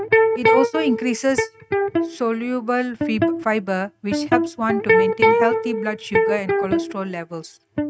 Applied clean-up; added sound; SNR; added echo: neural mask model RNNoise.